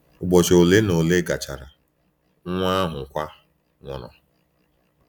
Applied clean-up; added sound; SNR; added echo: none; none; none; none.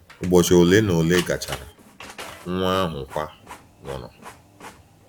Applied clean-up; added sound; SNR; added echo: none; Printer; 17 dB; none.